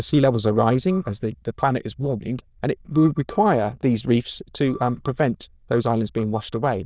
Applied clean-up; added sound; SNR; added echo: neural diffusion model UNIVERSE++.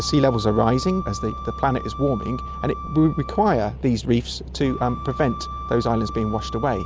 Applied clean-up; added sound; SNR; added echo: none; Wind instrument, woodwind instrument; 13 dB; none.